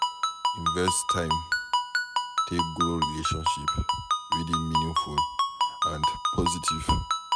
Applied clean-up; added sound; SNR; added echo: none; Ringtone; -4 dB; none.